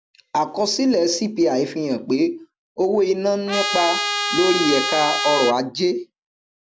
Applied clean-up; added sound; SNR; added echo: none; Trumpet; 2 dB; none.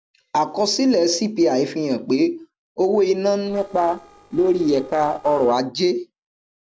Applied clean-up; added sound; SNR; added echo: neural separator model SepFormer DNS4.